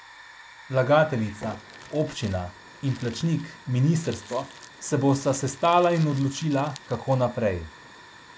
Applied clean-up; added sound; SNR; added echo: none; Hiss / Fire + Crumpling, crinkling; 19 dB; none.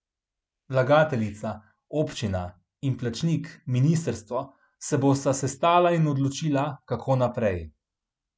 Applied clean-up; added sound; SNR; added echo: none; none; none; none.